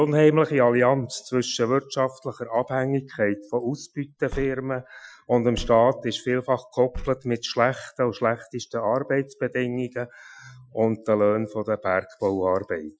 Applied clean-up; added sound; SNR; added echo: classical method Wiener filter.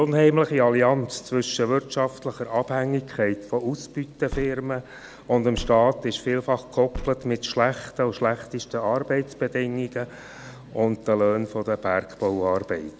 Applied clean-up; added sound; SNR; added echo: none; Car; 15 dB; none.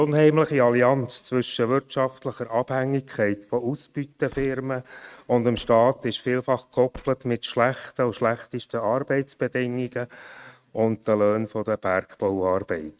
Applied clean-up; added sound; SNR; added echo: neural mask model RNNoise.